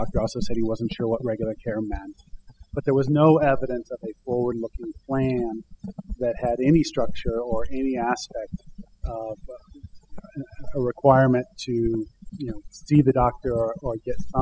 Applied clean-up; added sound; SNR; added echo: classical method spectral subtraction.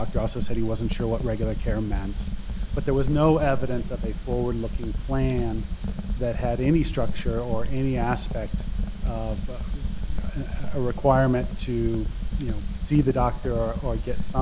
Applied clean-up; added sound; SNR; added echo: none; Fire; 0 dB; none.